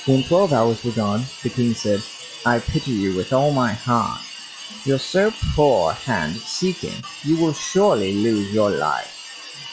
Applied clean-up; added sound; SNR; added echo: classical method log-MMSE.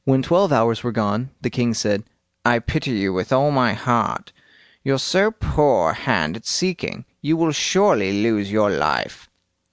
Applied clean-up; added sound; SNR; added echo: none; none; none; none.